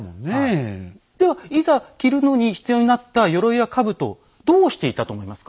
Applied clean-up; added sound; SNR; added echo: none; none; none; none.